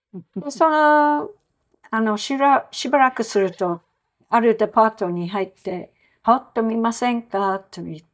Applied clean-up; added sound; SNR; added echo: neural mask model DeepFilterNet 3.